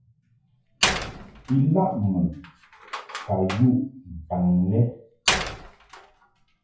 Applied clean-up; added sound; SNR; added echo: classical method WPE with log-MMSE.